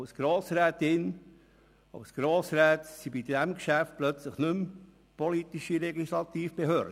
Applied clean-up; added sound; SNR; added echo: none; none; none; none.